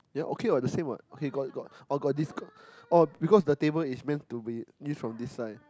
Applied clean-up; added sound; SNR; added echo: none; none; none; none.